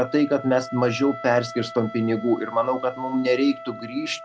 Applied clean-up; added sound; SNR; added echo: none; Wind instrument, woodwind instrument; 15 dB; none.